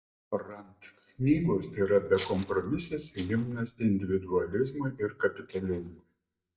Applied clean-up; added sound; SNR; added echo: neural mask model DeepFilterNet 3.